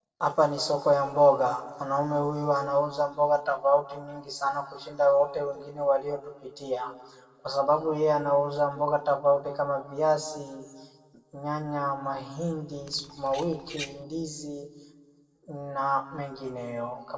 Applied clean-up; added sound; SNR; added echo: neural separator model SepFormer DNS4.